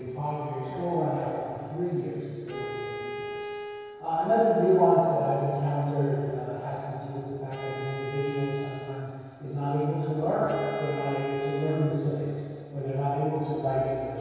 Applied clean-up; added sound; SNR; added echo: none; Bowed string instrument; 10 dB; reverberation time 2.2 s.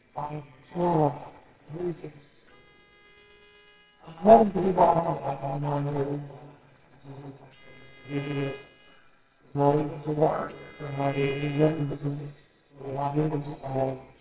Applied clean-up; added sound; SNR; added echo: neural separator model SepFormer WHAMR!.